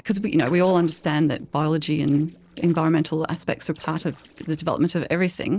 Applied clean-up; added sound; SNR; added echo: neural separator model SepFormer DNS4.